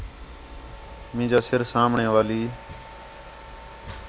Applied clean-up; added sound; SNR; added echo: none; Mechanisms; 14 dB; none.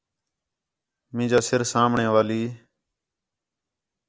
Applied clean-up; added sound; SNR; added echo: none; none; none; none.